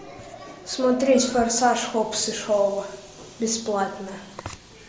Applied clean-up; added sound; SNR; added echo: none; none; none; none.